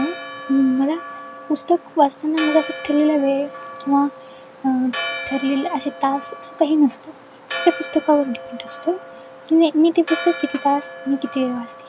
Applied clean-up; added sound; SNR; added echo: none; Church bell; 12 dB; none.